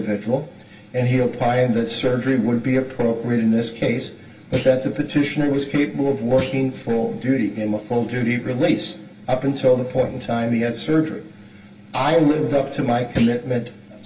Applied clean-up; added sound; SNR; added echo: none; Thump, thud; 12 dB; reverberation time 0.2 s.